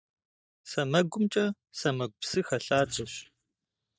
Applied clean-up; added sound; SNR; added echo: neural mask model DeepFilterNet 3.